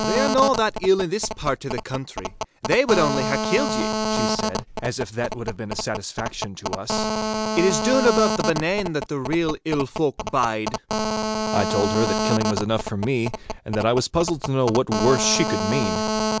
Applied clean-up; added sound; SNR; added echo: none; Telephone; 3 dB; none.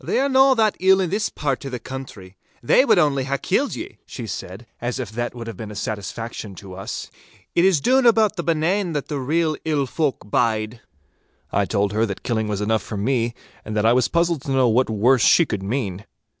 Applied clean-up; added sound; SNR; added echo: none; none; none; none.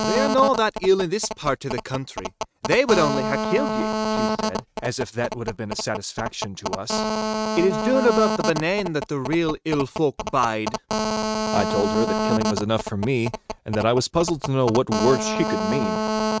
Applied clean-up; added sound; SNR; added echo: neural mask model RNNoise.